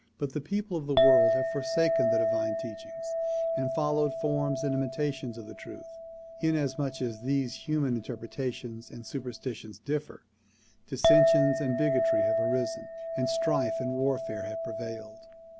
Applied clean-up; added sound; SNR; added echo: none; Chink, clink; -2 dB; none.